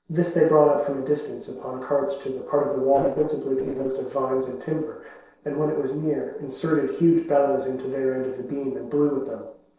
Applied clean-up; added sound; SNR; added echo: neural separator model SepFormer DNS4.